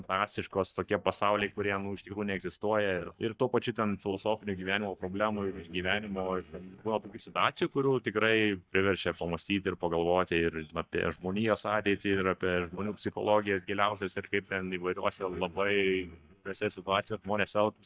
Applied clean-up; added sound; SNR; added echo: neural mask model DeepFilterNet 3.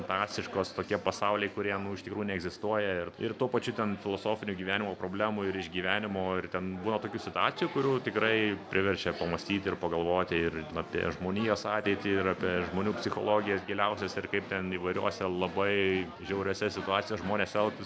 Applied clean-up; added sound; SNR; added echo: none; none; none; none.